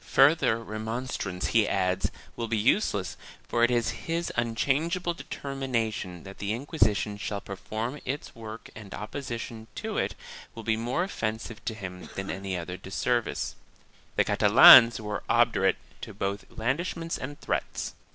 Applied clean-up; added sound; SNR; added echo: none; Cough; 17 dB; none.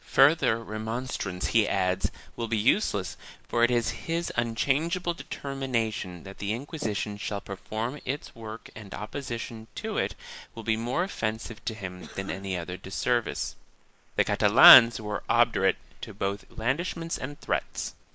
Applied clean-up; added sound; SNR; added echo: neural mask model Resemble Enhance denoiser.